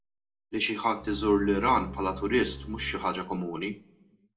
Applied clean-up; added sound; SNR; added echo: none; Bowed string instrument; 13 dB; reverberation time 0.3 s.